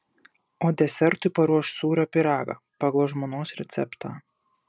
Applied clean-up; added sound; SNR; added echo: none; none; none; none.